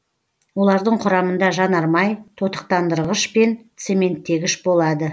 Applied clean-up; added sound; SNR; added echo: none; none; none; none.